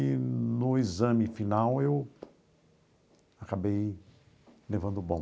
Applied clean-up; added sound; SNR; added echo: none; none; none; none.